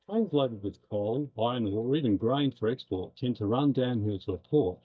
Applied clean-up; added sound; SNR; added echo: neural mask model DeepFilterNet 3.